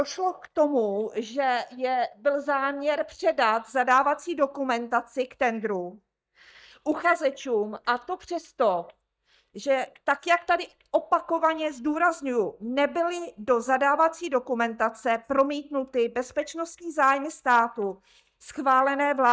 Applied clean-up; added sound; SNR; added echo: neural mask model DeepFilterNet 3.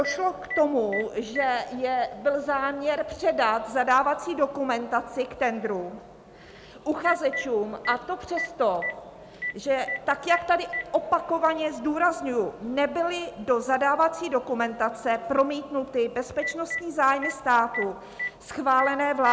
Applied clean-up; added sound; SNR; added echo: none; Telephone; 13 dB; none.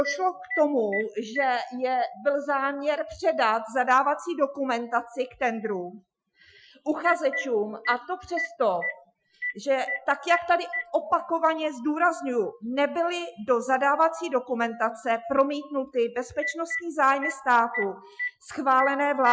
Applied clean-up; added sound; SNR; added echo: classical method Wiener filter.